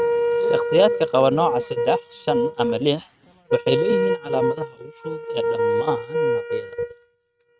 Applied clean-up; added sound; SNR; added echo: neural mask model RNNoise.